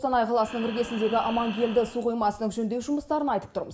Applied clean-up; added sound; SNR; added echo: none; Breathing; 13 dB; reverberation time 0.5 s.